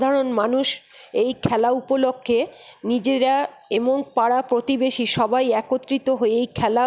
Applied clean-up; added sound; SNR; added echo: none; none; none; none.